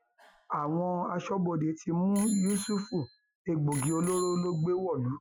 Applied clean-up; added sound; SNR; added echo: classical method Wiener filter.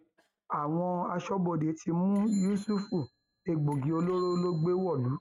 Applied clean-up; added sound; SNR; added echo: neural mask model RNNoise.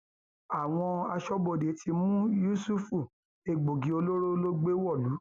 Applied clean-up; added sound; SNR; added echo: none; none; none; none.